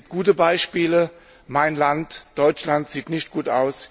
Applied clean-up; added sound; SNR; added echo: none; none; none; none.